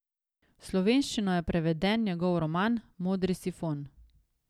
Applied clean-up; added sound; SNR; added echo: none; none; none; none.